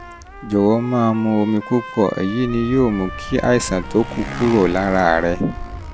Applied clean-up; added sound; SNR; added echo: none; Motorcycle + Trumpet; 12 dB; none.